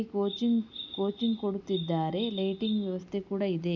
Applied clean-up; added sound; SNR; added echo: none; Bird vocalization, bird call, bird song; 14 dB; none.